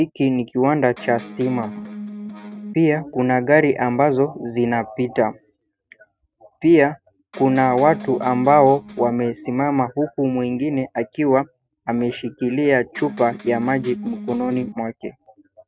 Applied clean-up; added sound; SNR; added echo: neural mask model RNNoise.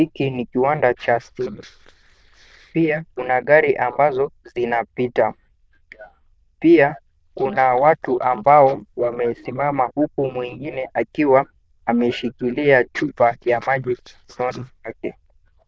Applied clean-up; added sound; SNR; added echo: neural diffusion model UNIVERSE++.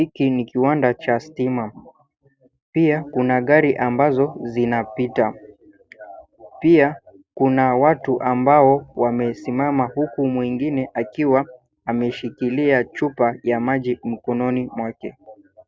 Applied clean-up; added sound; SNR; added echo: none; none; none; none.